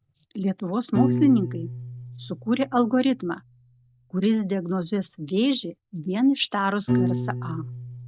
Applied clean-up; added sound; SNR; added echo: none; Piano; 6 dB; none.